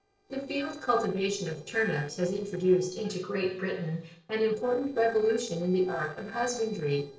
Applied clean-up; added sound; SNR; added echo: neural separator model SepFormer DNS4.